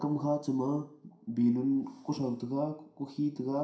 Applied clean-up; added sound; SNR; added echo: none; none; none; reverberation time 0.5 s.